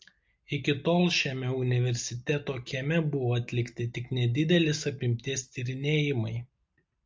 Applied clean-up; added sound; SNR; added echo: none; none; none; none.